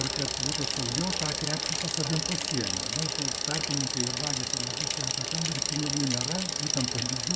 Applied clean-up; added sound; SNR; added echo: none; Bicycle; -3 dB; reverberation time 0.4 s.